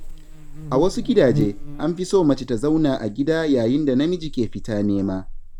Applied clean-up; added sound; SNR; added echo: none; Buzz; 10 dB; none.